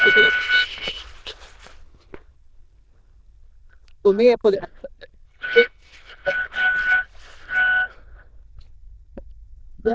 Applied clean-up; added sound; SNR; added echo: neural diffusion model UNIVERSE++.